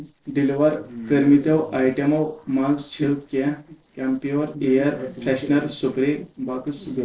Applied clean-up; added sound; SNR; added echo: neural separator model SepFormer DNS4.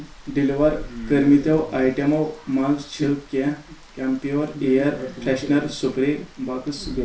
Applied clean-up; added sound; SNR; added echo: none; Rain; 18 dB; reverberation time 0.3 s.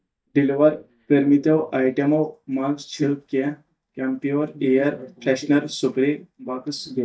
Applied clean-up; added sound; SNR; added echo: neural mask model DeepFilterNet 3.